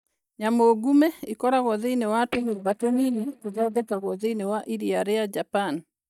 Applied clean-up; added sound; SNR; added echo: neural mask model DeepFilterNet 3.